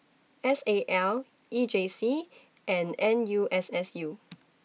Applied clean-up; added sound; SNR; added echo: none; none; none; none.